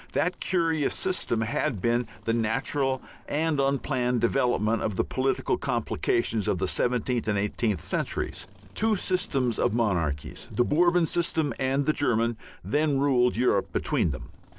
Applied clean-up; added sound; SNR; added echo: neural separator model SepFormer DNS4.